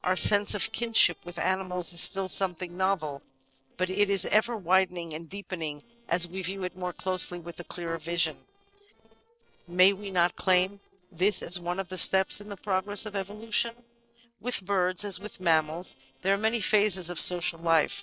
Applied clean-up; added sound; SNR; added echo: neural separator model SepFormer DNS4.